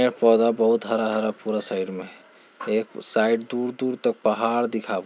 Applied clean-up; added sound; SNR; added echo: none; none; none; none.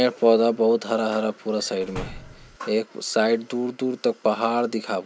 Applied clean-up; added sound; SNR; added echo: none; Slam; 14 dB; none.